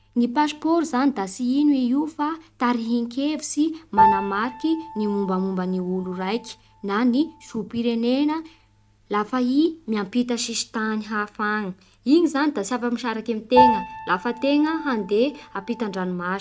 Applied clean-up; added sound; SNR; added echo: none; Piano; 7 dB; none.